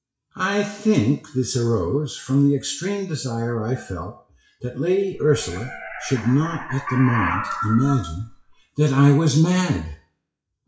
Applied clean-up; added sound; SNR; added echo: classical method WPE with log-MMSE.